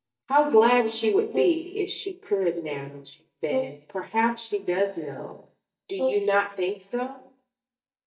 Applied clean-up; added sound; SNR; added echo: neural mask model DeepFilterNet 3.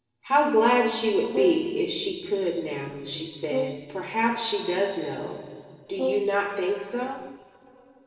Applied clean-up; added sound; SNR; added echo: neural separator model SepFormer DNS4.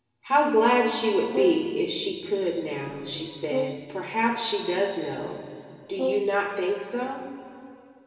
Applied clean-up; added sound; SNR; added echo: none; Brass instrument; 8 dB; reverberation time 2.7 s.